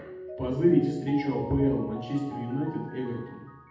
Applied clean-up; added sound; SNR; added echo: none; Mallet percussion; 14 dB; reverberation time 0.8 s.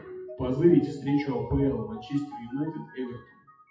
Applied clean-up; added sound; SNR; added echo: classical method WPE with log-MMSE.